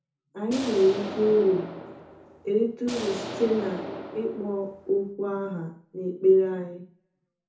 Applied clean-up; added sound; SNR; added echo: none; Explosion; 10 dB; reverberation time 0.6 s.